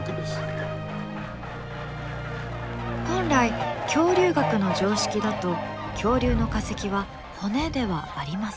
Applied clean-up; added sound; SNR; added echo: none; Fowl; 7 dB; none.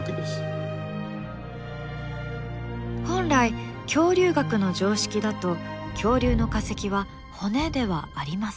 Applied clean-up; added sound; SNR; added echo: none; none; none; none.